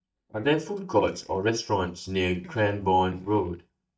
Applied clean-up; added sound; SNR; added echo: neural mask model DeepFilterNet 3.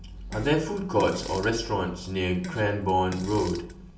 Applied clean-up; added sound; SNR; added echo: none; Fart; 16 dB; reverberation time 0.4 s.